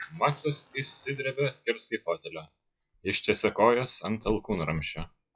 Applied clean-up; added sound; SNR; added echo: classical method log-MMSE.